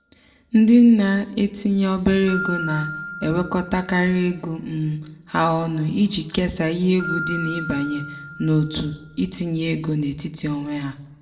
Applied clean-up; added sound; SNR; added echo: none; Keyboard (musical); 14 dB; reverberation time 1.0 s.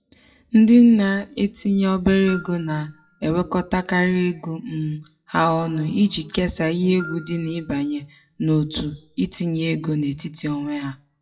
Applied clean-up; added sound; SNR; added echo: classical method WPE with log-MMSE.